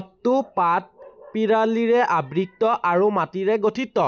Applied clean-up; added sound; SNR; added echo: none; none; none; none.